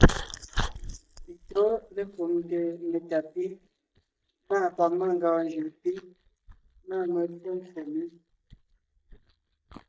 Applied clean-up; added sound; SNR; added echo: neural mask model DeepFilterNet 3.